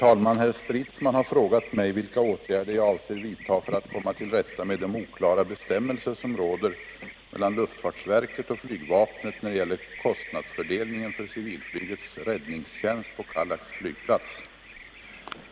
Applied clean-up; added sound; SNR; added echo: none; Bird vocalization, bird call, bird song; 16 dB; none.